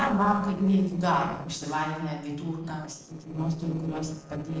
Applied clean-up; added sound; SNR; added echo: neural separator model SepFormer DNS4.